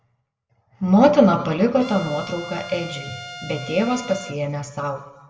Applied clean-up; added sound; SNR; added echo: none; Trumpet; 15 dB; reverberation time 1.1 s.